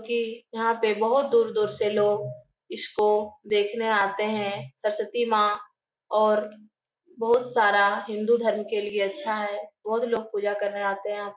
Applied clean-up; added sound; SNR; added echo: none; none; none; none.